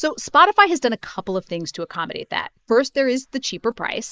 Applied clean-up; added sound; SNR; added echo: neural mask model Resemble Enhance denoiser.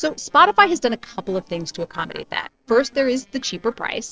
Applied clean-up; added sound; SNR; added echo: neural separator model SepFormer DNS4.